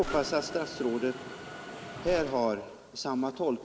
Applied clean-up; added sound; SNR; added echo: none; Mechanisms + Gunshot, gunfire; 11 dB; none.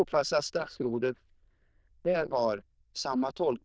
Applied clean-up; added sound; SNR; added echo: neural diffusion model UNIVERSE++.